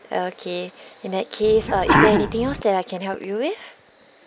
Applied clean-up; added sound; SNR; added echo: none; Sneeze; -3 dB; none.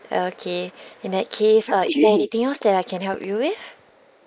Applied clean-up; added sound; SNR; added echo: neural mask model Resemble Enhance denoiser.